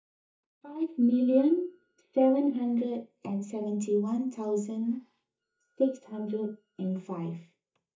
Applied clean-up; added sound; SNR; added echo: neural mask model DeepFilterNet 3.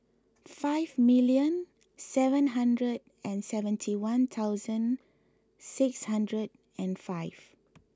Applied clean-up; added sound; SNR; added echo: none; none; none; none.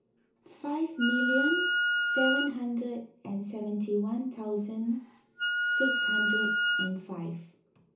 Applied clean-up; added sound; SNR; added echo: none; Wind instrument, woodwind instrument; -3 dB; reverberation time 0.8 s.